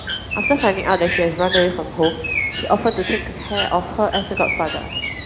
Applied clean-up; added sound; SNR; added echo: none; Bird; 5 dB; reverberation time 1.3 s.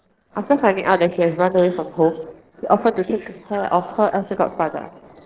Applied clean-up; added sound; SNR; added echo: neural separator model SepFormer DNS4.